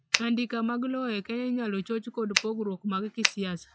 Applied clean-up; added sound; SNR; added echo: classical method log-MMSE.